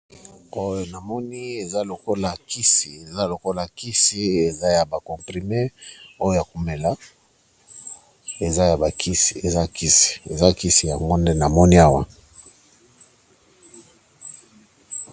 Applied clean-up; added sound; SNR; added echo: none; none; none; none.